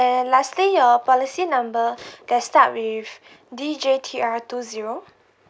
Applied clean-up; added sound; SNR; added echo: none; none; none; none.